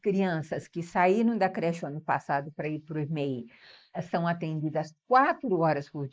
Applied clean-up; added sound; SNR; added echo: neural mask model Resemble Enhance denoiser.